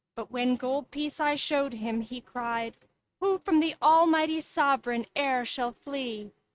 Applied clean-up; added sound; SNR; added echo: neural mask model RNNoise.